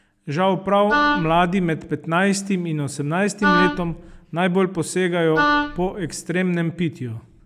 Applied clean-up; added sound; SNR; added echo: none; Wind instrument, woodwind instrument; 1 dB; none.